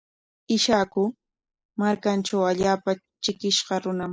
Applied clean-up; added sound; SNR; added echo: neural mask model Resemble Enhance denoiser.